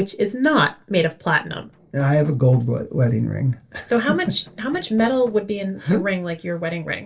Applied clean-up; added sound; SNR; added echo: neural separator model SepFormer DNS4.